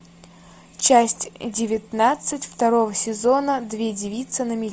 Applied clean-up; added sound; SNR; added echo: none; none; none; none.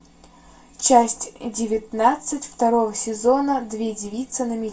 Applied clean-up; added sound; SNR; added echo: none; none; none; reverberation time 0.2 s.